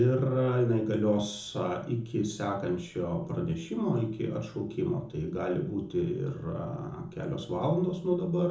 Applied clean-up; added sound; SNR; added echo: none; none; none; reverberation time 0.6 s.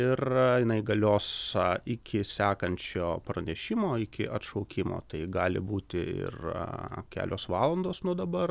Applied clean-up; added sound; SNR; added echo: none; none; none; none.